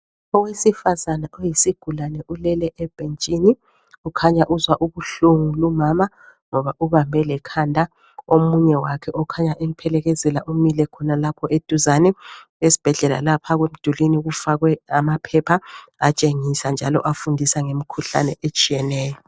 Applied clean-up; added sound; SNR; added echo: none; none; none; none.